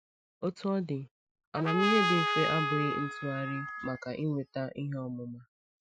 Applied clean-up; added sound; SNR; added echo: classical method Wiener filter.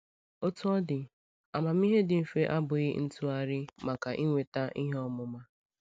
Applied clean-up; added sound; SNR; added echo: none; none; none; none.